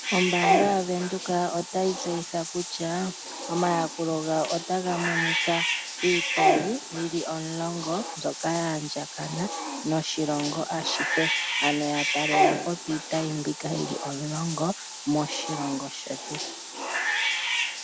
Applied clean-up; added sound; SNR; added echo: none; Bathtub (filling or washing) / Cat; 1 dB; none.